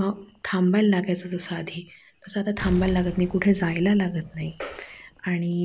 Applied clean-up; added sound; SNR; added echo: none; Explosion; 16 dB; none.